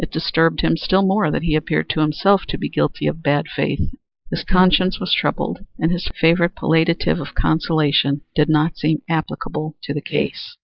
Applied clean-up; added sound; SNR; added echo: neural mask model Resemble Enhance denoiser.